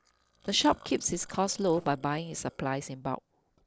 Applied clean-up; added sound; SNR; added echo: neural separator model SepFormer DNS4.